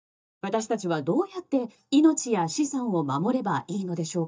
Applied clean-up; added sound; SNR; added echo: neural mask model DeepFilterNet 3.